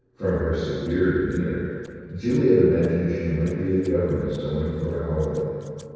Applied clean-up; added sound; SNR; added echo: neural separator model SepFormer DNS4.